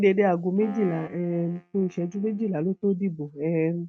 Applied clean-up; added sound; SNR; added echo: neural mask model RNNoise.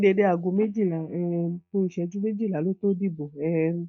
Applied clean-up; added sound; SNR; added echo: neural mask model DeepFilterNet 3.